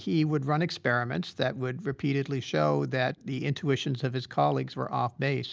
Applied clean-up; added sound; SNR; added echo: none; none; none; none.